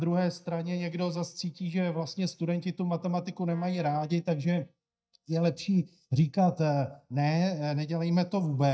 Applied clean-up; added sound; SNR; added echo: neural mask model DeepFilterNet 3.